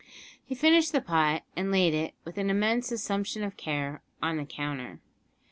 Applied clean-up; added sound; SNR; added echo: none; none; none; none.